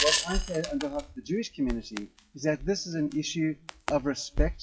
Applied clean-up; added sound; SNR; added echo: classical method WPE with log-MMSE.